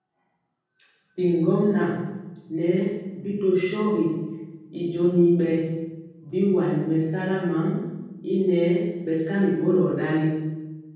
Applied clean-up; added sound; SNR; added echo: none; none; none; reverberation time 1.3 s.